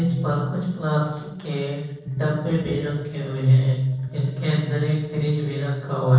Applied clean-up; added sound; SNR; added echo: neural separator model SepFormer DNS4.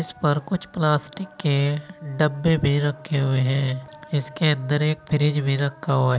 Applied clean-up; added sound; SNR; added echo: none; none; none; none.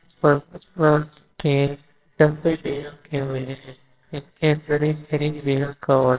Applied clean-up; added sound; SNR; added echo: neural separator model SepFormer WHAMR!.